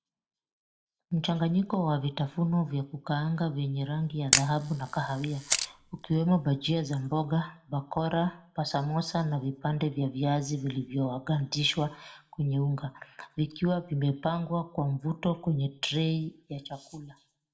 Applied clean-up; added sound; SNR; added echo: none; Camera; 3 dB; reverberation time 0.5 s.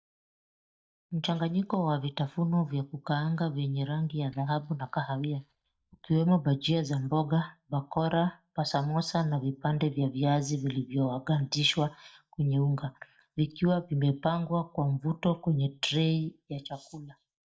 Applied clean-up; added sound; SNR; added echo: neural mask model DeepFilterNet 3.